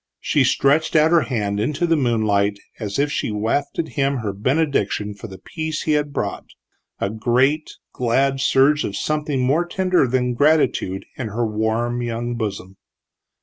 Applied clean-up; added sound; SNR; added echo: none; none; none; none.